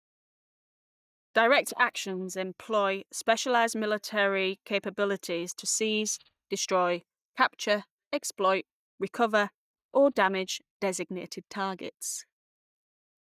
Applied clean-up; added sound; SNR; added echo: neural mask model DeepFilterNet 3.